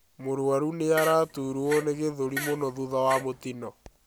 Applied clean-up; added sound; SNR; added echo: none; Fart; 11 dB; none.